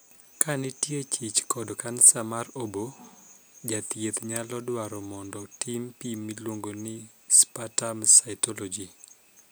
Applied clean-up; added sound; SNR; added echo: none; none; none; none.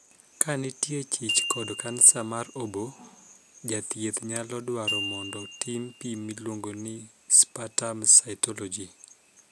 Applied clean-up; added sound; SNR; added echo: none; Glockenspiel; 11 dB; none.